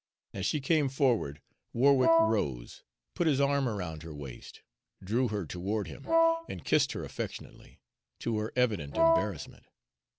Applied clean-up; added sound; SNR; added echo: none; Wind instrument, woodwind instrument; -3 dB; none.